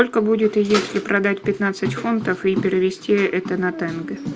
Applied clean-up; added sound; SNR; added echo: none; none; none; none.